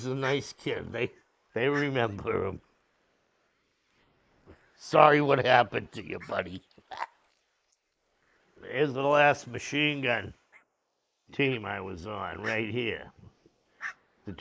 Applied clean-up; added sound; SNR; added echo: neural mask model Resemble Enhance denoiser.